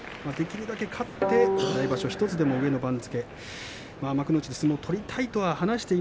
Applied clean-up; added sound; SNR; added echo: none; Guitar; 1 dB; none.